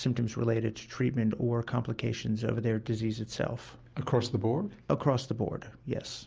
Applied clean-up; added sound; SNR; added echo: none; none; none; none.